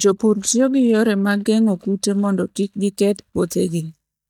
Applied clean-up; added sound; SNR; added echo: neural mask model DeepFilterNet 3.